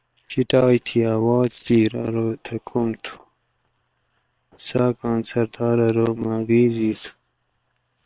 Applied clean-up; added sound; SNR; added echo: neural separator model SepFormer WHAM!.